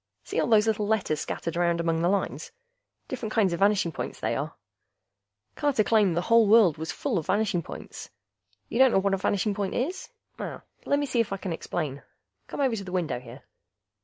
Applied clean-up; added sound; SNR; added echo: none; none; none; none.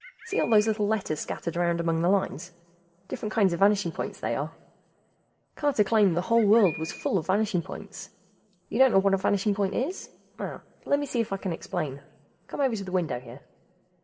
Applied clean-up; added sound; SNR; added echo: none; Bird; 14 dB; reverberation time 1.0 s.